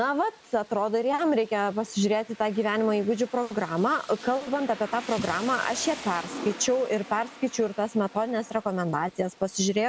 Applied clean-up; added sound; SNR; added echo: none; Rain; 17 dB; none.